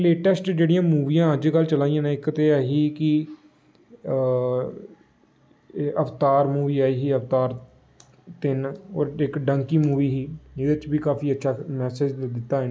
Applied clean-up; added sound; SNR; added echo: none; none; none; none.